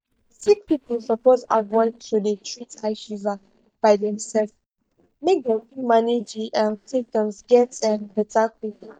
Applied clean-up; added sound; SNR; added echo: neural mask model DeepFilterNet 3.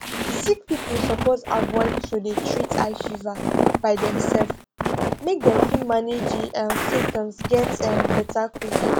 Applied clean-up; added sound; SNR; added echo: none; Walk, footsteps; -1 dB; none.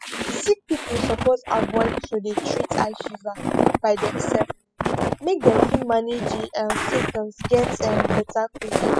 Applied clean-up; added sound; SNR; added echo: classical method spectral subtraction.